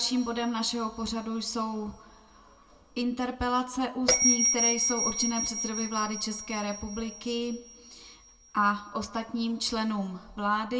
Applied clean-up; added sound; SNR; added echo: none; Bell; 3 dB; reverberation time 0.2 s.